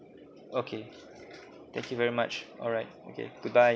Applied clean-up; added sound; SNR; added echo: none; none; none; none.